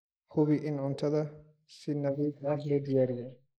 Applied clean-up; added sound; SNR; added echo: neural mask model Resemble Enhance denoiser.